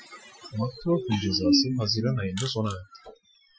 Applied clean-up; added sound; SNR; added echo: classical method Wiener filter.